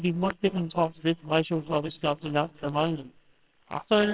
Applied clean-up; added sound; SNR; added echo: neural separator model SepFormer WHAMR!.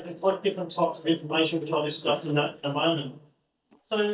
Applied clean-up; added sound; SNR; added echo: neural mask model DeepFilterNet 3.